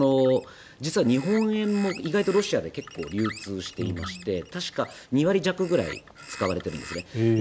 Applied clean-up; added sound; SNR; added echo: none; Bird; 17 dB; none.